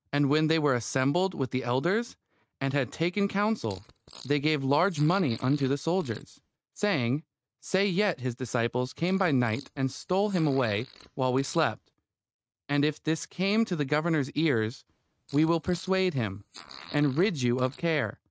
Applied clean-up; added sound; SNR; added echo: neural mask model RNNoise.